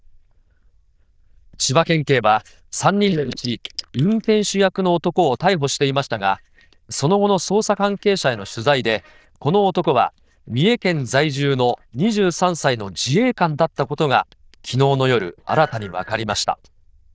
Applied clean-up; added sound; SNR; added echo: neural diffusion model UNIVERSE++.